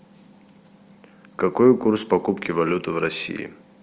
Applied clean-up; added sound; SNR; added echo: none; none; none; none.